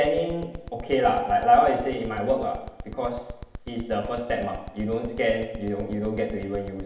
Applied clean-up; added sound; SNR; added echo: none; Alarm; 10 dB; reverberation time 0.8 s.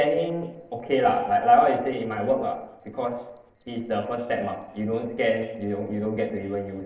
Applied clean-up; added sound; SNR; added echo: neural separator model SepFormer DNS4.